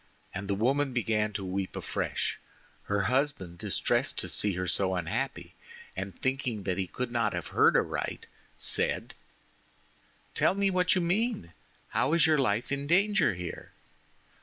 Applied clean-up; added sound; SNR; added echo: none; none; none; none.